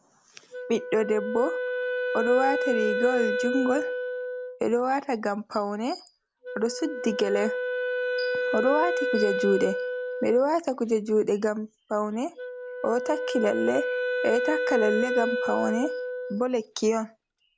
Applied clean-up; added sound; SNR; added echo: none; Wind instrument, woodwind instrument; 3 dB; none.